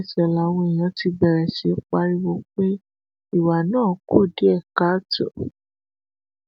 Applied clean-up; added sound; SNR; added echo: none; none; none; none.